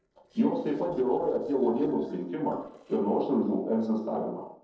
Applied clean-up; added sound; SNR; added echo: neural separator model SepFormer DNS4.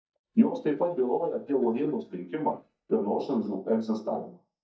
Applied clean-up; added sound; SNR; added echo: neural mask model DeepFilterNet 3.